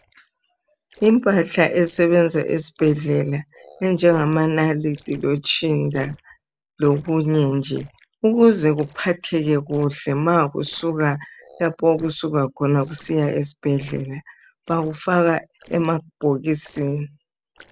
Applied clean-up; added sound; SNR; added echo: neural separator model SepFormer DNS4.